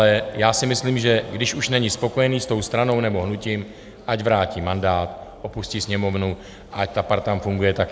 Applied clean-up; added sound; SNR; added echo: none; none; none; none.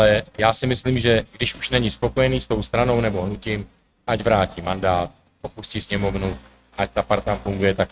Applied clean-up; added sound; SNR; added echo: neural mask model RNNoise.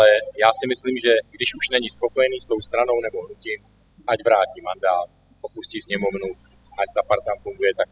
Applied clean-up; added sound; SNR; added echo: classical method spectral subtraction.